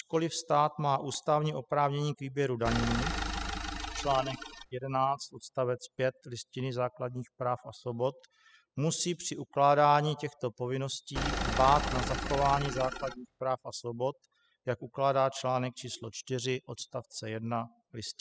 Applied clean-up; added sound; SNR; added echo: classical method spectral subtraction.